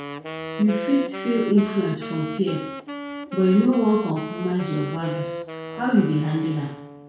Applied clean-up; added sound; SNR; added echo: none; Wind instrument, woodwind instrument; 10 dB; reverberation time 0.6 s.